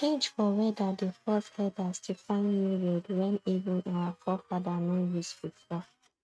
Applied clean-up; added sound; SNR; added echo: neural mask model RNNoise.